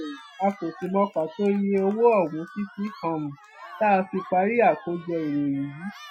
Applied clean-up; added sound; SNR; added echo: classical method Wiener filter.